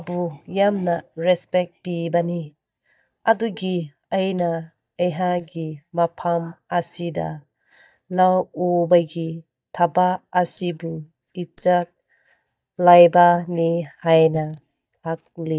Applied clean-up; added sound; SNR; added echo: neural mask model DeepFilterNet 3.